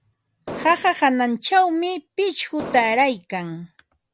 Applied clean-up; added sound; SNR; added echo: none; Explosion; 13 dB; none.